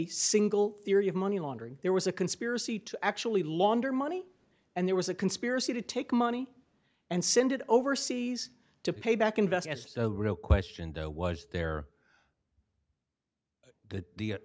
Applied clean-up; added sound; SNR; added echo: none; none; none; none.